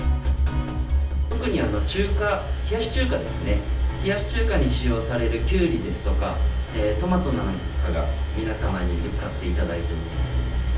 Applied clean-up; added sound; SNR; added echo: none; none; none; reverberation time 0.3 s.